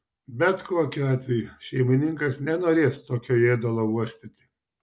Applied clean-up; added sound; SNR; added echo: none; none; none; none.